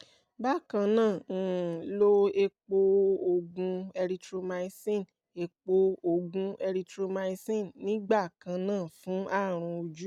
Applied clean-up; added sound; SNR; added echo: none; none; none; none.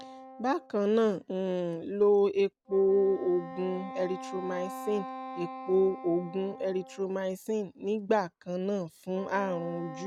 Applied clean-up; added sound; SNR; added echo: none; Wind instrument, woodwind instrument; 14 dB; none.